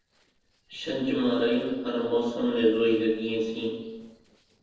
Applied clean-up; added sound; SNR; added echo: neural separator model SepFormer DNS4.